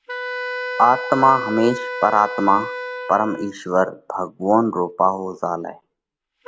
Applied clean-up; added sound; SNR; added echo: none; Wind instrument, woodwind instrument; 10 dB; none.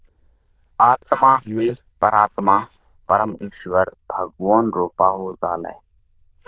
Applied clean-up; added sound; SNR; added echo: neural diffusion model UNIVERSE++.